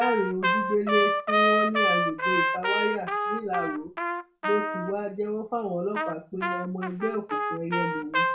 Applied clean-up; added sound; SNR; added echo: none; Trumpet; -2 dB; reverberation time 0.3 s.